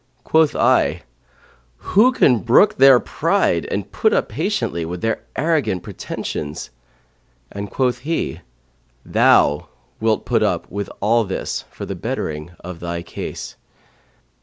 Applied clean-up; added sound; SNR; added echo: none; none; none; none.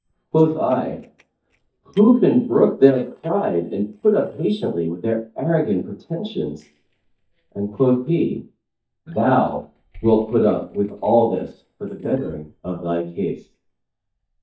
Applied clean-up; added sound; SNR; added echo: neural mask model DeepFilterNet 3.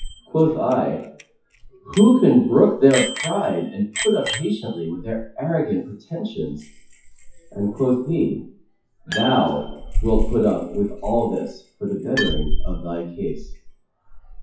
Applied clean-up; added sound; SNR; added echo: classical method WPE with log-MMSE.